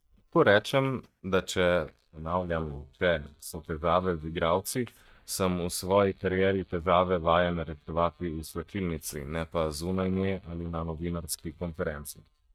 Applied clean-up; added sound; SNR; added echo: neural mask model DeepFilterNet 3.